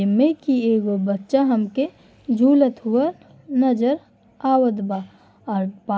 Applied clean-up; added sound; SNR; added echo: none; none; none; none.